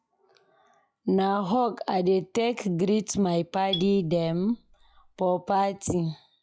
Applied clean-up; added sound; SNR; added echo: classical method log-MMSE.